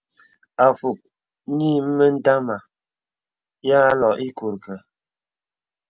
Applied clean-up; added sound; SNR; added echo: none; none; none; none.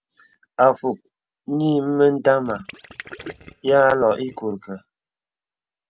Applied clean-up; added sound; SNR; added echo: none; Gurgling; 18 dB; none.